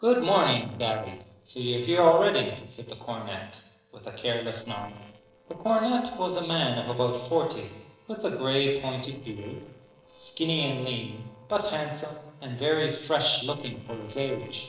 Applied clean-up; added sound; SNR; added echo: neural separator model SepFormer DNS4.